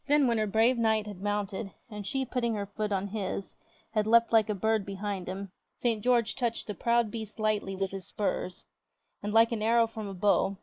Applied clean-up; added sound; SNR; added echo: neural mask model Resemble Enhance denoiser.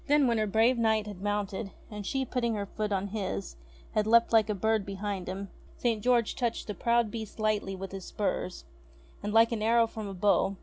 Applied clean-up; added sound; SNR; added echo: none; none; none; none.